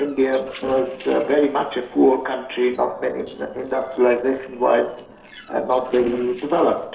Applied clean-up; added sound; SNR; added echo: neural separator model SepFormer DNS4.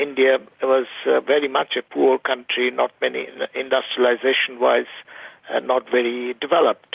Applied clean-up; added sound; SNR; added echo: none; none; none; none.